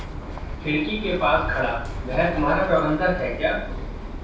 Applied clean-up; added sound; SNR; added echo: none; Bird; 7 dB; reverberation time 0.6 s.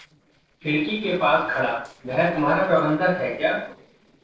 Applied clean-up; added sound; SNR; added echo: neural separator model SepFormer DNS4.